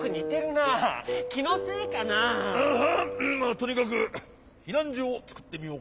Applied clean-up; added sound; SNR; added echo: none; none; none; none.